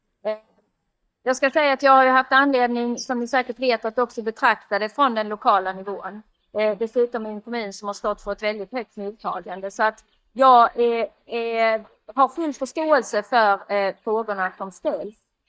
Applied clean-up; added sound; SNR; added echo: neural mask model DeepFilterNet 3.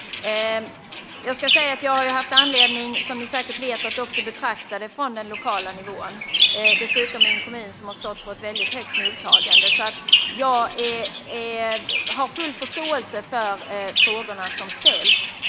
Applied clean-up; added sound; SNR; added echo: none; Bird vocalization, bird call, bird song; -4 dB; none.